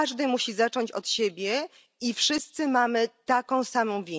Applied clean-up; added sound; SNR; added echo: none; none; none; none.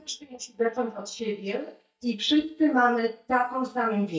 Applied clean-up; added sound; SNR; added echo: neural mask model DeepFilterNet 3.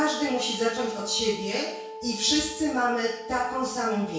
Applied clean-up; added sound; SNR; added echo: none; Wind instrument, woodwind instrument; 12 dB; reverberation time 0.6 s.